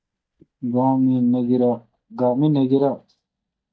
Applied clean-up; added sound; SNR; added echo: neural mask model DeepFilterNet 3.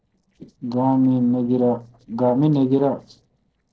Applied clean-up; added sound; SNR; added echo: neural separator model SepFormer DNS4.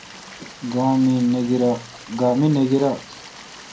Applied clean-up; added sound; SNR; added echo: none; Stream; 19 dB; reverberation time 0.2 s.